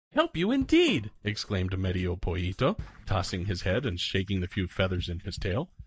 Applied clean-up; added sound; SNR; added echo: neural mask model DeepFilterNet 3.